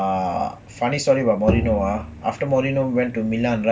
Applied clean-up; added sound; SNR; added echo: none; Bowed string instrument; 5 dB; none.